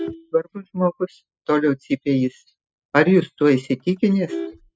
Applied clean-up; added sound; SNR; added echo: classical method spectral subtraction.